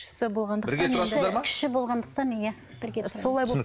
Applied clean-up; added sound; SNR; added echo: none; none; none; none.